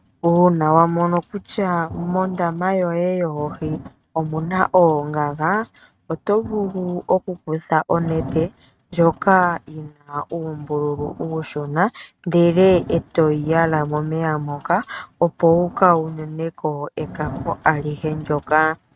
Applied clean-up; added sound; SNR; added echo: neural mask model RNNoise.